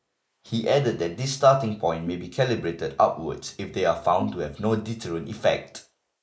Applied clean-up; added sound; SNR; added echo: neural mask model Resemble Enhance denoiser.